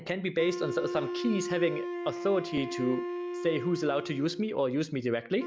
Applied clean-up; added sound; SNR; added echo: none; Wind instrument, woodwind instrument; 6 dB; none.